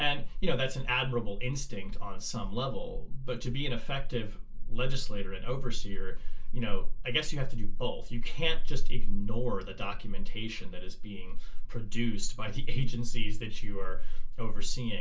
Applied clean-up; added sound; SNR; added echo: none; none; none; reverberation time 0.2 s.